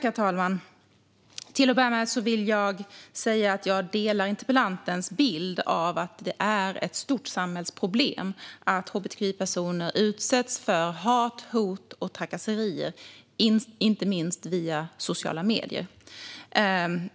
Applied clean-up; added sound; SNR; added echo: none; none; none; none.